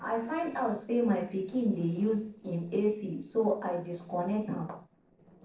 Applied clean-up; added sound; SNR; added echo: neural separator model SepFormer DNS4.